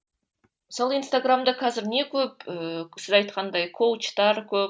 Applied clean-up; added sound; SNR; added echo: none; none; none; none.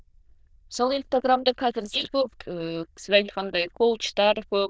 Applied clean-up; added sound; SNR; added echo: neural diffusion model UNIVERSE++.